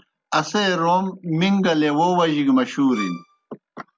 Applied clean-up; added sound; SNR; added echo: none; Bowed string instrument; 15 dB; none.